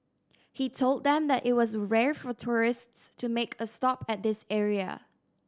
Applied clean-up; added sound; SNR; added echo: none; none; none; none.